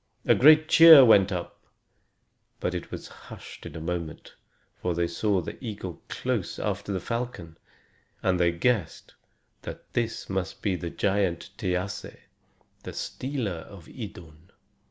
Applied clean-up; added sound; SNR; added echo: none; none; none; none.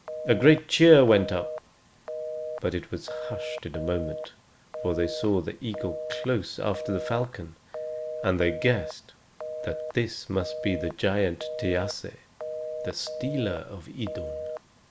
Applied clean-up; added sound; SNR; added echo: none; Telephone; 9 dB; none.